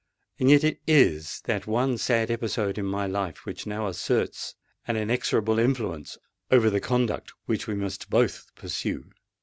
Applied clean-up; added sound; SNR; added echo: none; none; none; none.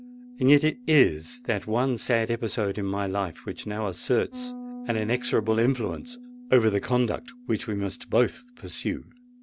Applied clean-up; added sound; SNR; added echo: none; Bass guitar; 18 dB; none.